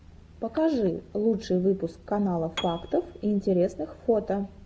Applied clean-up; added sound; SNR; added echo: none; Piano; 17 dB; none.